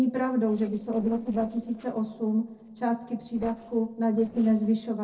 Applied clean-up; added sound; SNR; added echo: neural separator model SepFormer DNS4.